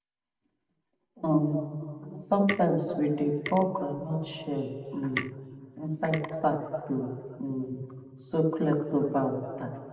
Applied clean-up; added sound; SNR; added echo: none; Tick; 12 dB; reverberation time 1.9 s.